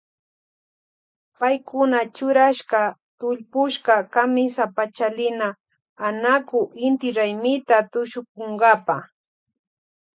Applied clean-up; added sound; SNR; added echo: none; none; none; none.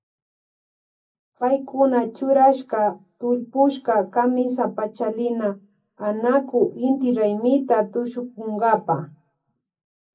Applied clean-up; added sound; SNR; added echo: none; none; none; reverberation time 0.4 s.